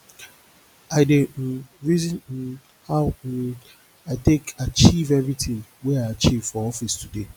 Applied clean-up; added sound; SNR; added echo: none; none; none; none.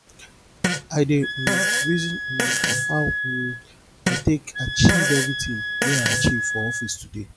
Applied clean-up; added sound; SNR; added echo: none; Fart + Wind instrument, woodwind instrument; 0 dB; none.